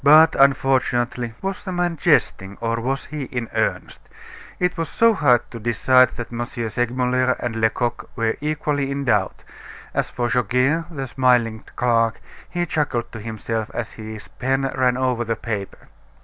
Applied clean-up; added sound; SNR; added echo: none; none; none; none.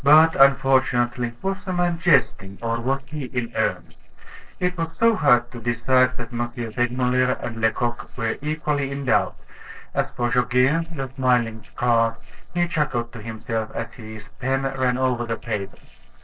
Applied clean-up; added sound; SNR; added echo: neural separator model SepFormer DNS4.